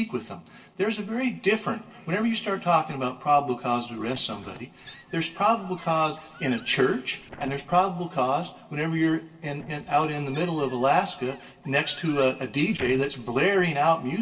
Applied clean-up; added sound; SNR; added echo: neural separator model SepFormer DNS4.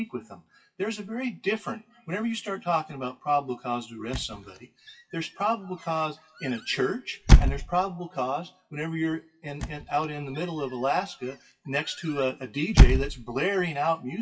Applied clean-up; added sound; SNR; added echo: classical method WPE with log-MMSE.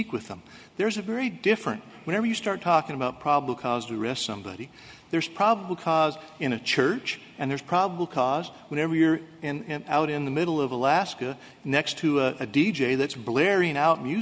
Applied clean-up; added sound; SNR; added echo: none; none; none; none.